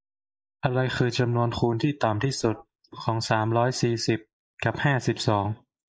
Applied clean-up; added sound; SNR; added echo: neural mask model Resemble Enhance denoiser.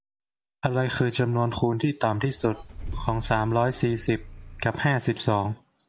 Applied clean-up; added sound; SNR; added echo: none; Engine starting / Car; 12 dB; none.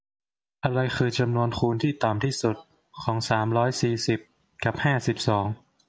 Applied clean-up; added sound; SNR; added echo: none; none; none; none.